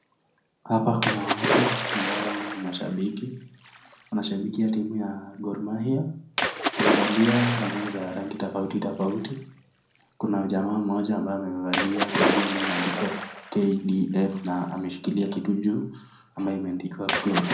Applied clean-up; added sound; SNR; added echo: none; Splash, splatter; 3 dB; reverberation time 0.5 s.